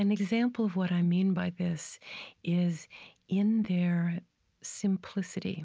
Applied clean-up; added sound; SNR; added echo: none; none; none; none.